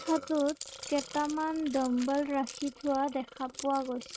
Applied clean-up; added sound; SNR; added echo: neural mask model RNNoise.